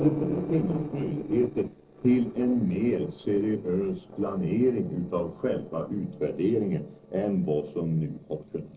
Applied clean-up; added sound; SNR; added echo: neural separator model SepFormer DNS4.